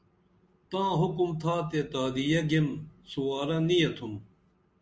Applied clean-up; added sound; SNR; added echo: none; none; none; none.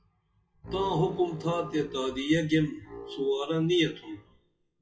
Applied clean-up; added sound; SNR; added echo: classical method WPE with log-MMSE.